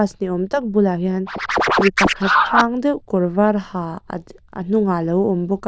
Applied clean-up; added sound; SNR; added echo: neural diffusion model UNIVERSE++.